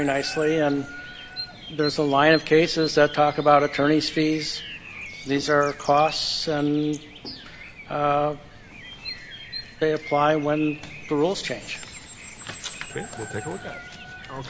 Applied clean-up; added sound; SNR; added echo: none; Bird vocalization, bird call, bird song; 15 dB; none.